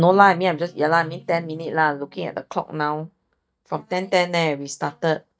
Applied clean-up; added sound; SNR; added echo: neural mask model DeepFilterNet 3.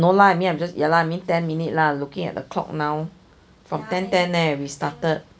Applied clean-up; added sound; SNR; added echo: none; none; none; none.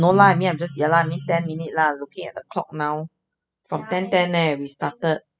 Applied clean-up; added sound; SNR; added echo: classical method spectral subtraction.